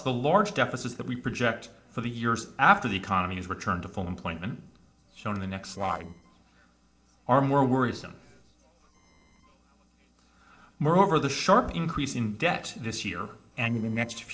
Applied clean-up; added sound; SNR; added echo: neural separator model SepFormer DNS4.